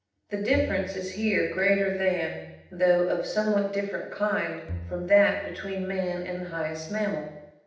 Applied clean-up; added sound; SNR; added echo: none; Bowed string instrument; 16 dB; reverberation time 0.8 s.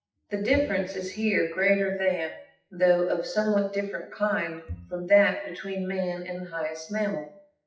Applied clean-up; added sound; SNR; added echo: classical method WPE with log-MMSE.